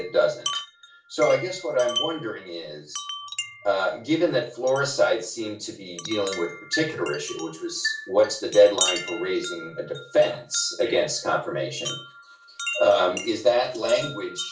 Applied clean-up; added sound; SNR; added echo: none; Wind chime; 10 dB; reverberation time 0.4 s.